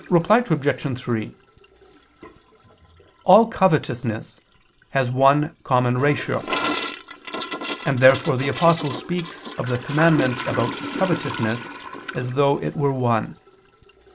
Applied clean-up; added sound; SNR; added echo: none; Toilet flush / Gurgling; 10 dB; none.